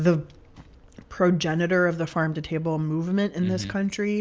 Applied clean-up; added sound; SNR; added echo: none; none; none; none.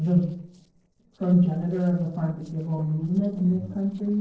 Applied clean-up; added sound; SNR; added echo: neural separator model SepFormer DNS4.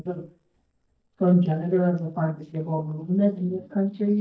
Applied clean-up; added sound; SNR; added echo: neural mask model DeepFilterNet 3.